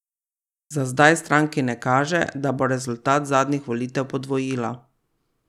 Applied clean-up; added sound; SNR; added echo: none; none; none; none.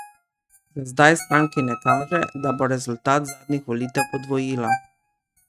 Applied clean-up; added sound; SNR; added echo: neural mask model RNNoise.